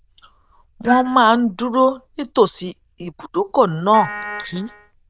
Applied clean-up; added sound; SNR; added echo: neural diffusion model UNIVERSE++.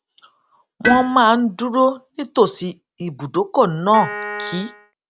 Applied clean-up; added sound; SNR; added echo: none; Piano + Tools; 10 dB; none.